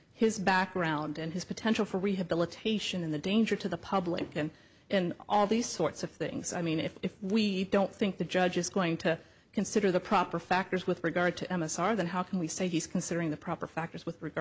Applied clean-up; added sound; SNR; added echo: none; none; none; none.